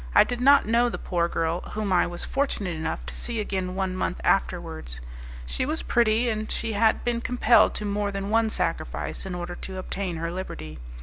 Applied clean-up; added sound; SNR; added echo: none; none; none; none.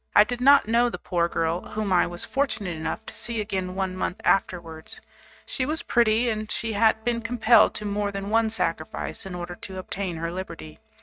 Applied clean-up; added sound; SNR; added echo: neural mask model RNNoise.